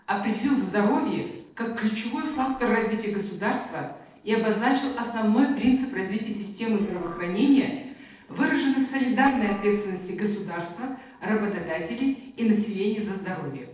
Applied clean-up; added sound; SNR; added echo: neural separator model SepFormer DNS4.